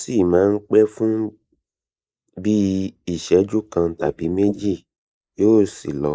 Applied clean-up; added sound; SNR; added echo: neural mask model Resemble Enhance denoiser.